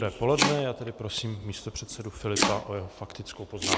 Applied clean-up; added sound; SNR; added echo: none; Domestic sounds, home sounds; 1 dB; none.